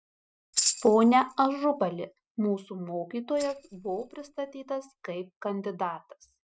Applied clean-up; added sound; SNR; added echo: neural mask model RNNoise.